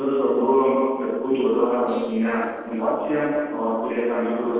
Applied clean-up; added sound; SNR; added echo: neural separator model SepFormer DNS4.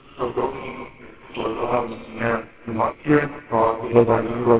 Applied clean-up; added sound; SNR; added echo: neural separator model SepFormer WHAMR!.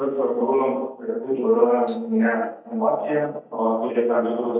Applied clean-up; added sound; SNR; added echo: neural mask model DeepFilterNet 3.